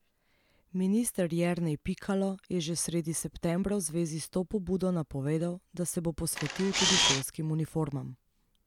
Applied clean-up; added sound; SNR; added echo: none; Camera; -4 dB; none.